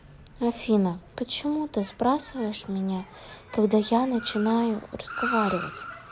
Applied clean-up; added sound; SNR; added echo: none; Car; 12 dB; none.